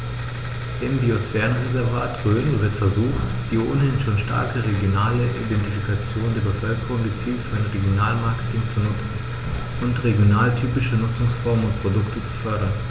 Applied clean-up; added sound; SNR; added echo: none; none; none; none.